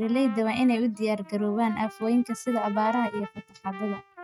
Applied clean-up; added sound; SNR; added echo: neural mask model RNNoise.